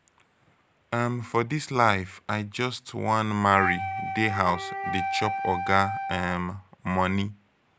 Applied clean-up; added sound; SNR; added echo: none; Wind instrument, woodwind instrument; 5 dB; none.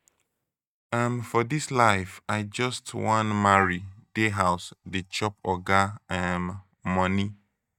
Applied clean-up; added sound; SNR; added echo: neural mask model DeepFilterNet 3.